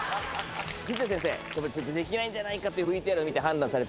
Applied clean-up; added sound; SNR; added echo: none; Train; 19 dB; none.